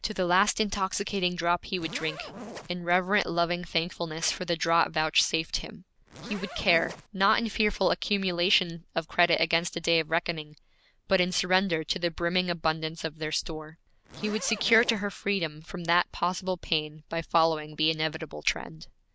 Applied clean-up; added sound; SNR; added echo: none; Zipper (clothing); 13 dB; none.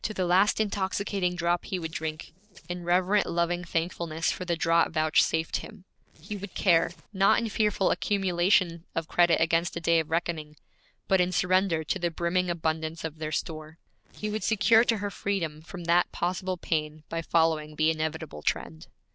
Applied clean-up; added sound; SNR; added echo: neural separator model SepFormer DNS4.